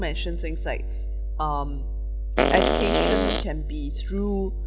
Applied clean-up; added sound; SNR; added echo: none; Fart; -5 dB; none.